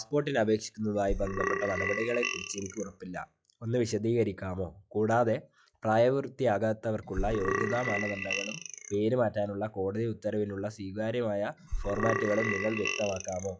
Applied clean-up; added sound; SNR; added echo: classical method log-MMSE.